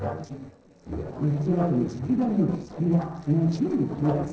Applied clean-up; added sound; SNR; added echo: neural separator model SepFormer DNS4.